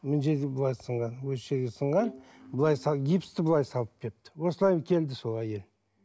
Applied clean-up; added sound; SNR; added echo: none; Bowed string instrument; 19 dB; none.